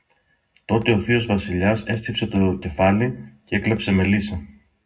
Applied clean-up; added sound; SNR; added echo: none; none; none; reverberation time 0.3 s.